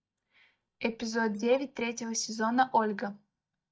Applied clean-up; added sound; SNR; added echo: neural mask model DeepFilterNet 3.